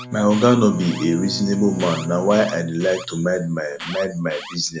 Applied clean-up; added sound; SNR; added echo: none; Alarm + Bowed string instrument; 13 dB; none.